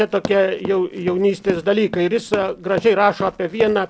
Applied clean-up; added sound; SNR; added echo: none; Run; 13 dB; none.